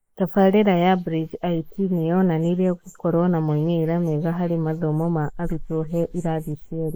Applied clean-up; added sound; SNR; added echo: neural mask model Resemble Enhance denoiser.